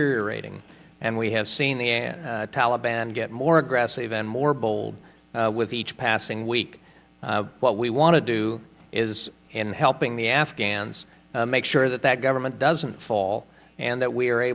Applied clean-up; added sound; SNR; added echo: none; none; none; none.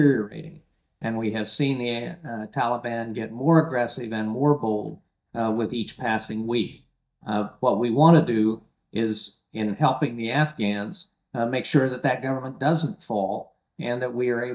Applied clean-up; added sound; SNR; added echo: neural mask model DeepFilterNet 3.